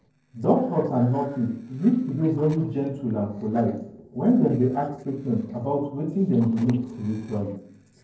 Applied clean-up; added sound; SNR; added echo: neural separator model SepFormer DNS4.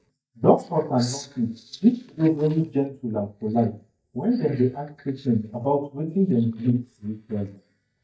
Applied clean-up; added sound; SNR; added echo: neural mask model DeepFilterNet 3.